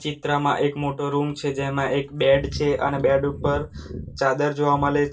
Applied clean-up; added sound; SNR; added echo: none; none; none; reverberation time 0.2 s.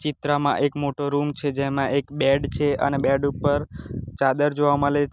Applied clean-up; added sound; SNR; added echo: none; none; none; none.